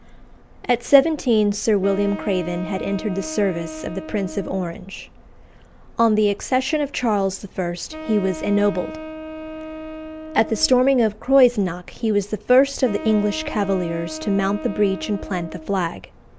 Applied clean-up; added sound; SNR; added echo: none; Wind instrument, woodwind instrument; 12 dB; none.